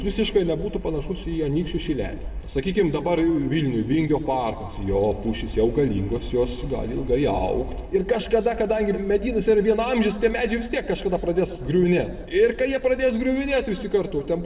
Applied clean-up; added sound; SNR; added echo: none; none; none; reverberation time 1.0 s.